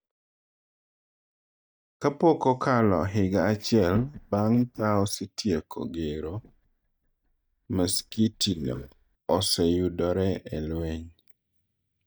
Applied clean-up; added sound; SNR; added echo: neural mask model DeepFilterNet 3.